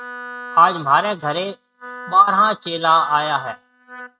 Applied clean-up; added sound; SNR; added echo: neural mask model RNNoise.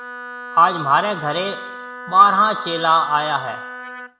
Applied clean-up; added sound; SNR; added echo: none; Wind instrument, woodwind instrument; 13 dB; none.